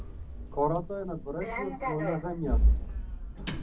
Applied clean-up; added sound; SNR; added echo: none; Sliding door; -4 dB; reverberation time 0.4 s.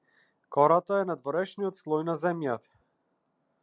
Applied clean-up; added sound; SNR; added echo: none; none; none; none.